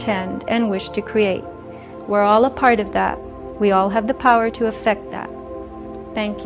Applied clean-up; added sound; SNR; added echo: none; none; none; none.